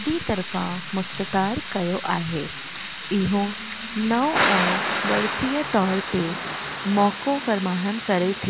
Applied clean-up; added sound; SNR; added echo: none; Thunder / Rain; 4 dB; none.